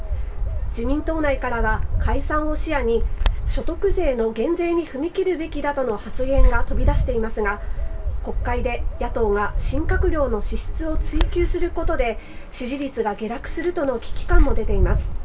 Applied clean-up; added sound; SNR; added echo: none; Bird; -4 dB; reverberation time 0.2 s.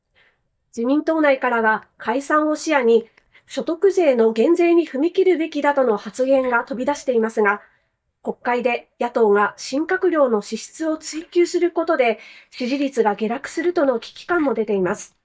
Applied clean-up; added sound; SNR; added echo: neural mask model DeepFilterNet 3.